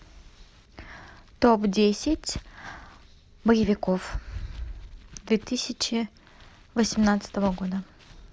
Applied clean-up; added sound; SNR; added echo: none; none; none; none.